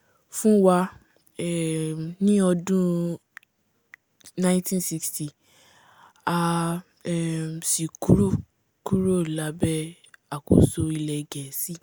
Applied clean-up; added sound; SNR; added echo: none; none; none; none.